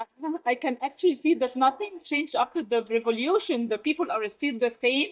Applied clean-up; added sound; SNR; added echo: neural mask model DeepFilterNet 3.